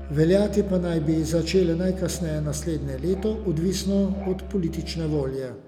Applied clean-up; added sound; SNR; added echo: none; Musical instrument; 11 dB; none.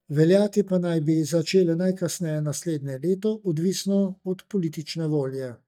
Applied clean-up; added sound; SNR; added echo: neural mask model DeepFilterNet 3.